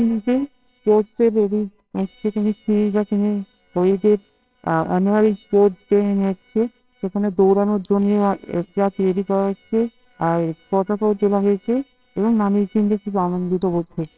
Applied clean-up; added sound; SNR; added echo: neural separator model SepFormer WHAMR!.